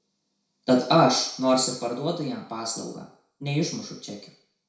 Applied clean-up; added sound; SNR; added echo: none; none; none; reverberation time 0.6 s.